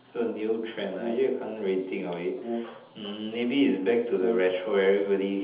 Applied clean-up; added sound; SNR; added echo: none; Brass instrument; 11 dB; reverberation time 0.8 s.